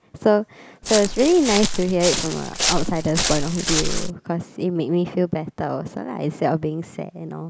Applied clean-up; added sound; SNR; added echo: none; Walk, footsteps; 1 dB; none.